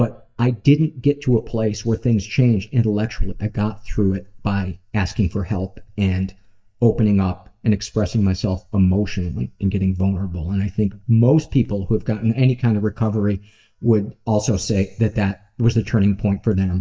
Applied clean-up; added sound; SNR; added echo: neural mask model DeepFilterNet 3.